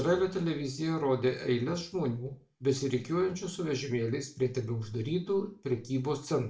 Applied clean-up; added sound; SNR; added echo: none; none; none; reverberation time 0.3 s.